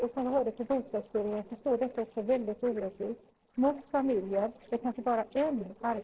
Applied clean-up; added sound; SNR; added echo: neural separator model SepFormer DNS4.